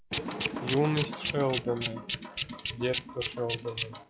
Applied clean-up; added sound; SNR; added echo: classical method log-MMSE.